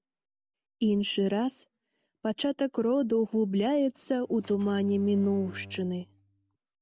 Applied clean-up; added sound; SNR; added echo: none; Bowed string instrument; 20 dB; none.